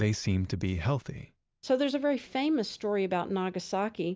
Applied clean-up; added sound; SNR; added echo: none; none; none; none.